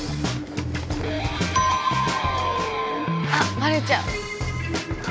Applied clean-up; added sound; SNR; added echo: none; none; none; none.